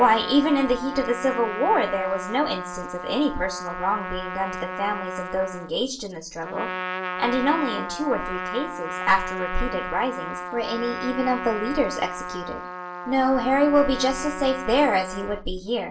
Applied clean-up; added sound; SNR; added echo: none; Trumpet; 8 dB; reverberation time 0.3 s.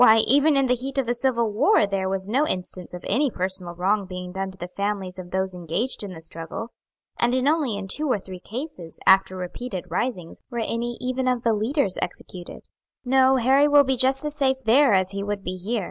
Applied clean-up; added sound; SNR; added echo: none; none; none; none.